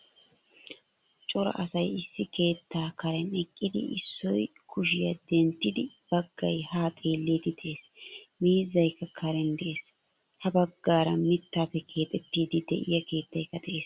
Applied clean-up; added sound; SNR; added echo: none; none; none; none.